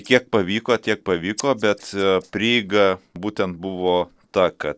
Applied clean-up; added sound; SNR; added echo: neural separator model SepFormer DNS4.